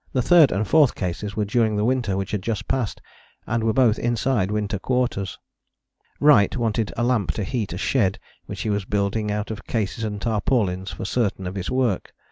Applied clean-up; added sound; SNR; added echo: none; none; none; none.